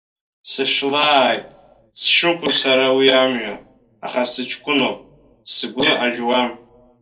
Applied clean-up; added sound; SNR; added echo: neural separator model SepFormer DNS4.